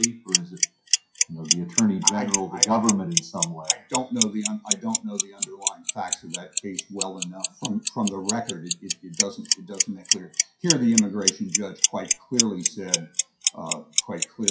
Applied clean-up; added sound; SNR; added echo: classical method WPE with log-MMSE.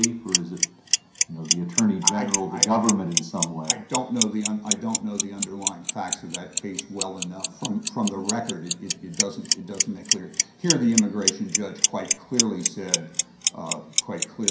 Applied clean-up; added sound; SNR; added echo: none; Clock; -1 dB; reverberation time 0.5 s.